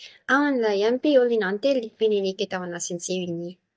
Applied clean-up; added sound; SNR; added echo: neural mask model DeepFilterNet 3.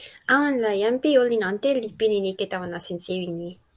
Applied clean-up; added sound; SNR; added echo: none; none; none; none.